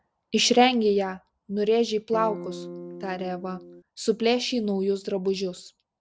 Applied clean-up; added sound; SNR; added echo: none; Electric guitar / Strum; 12 dB; none.